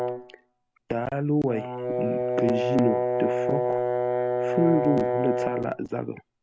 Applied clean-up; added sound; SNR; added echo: none; Brass instrument; -1 dB; none.